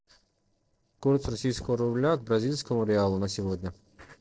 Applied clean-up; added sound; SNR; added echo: neural separator model SepFormer DNS4.